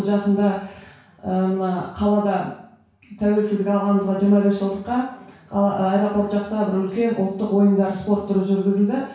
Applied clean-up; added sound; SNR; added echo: none; none; none; reverberation time 0.6 s.